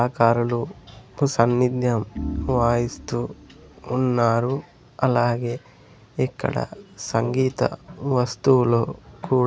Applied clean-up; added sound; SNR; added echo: none; Organ; 11 dB; none.